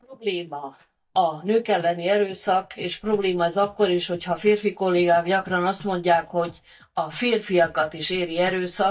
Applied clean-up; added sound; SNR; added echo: neural mask model DeepFilterNet 3.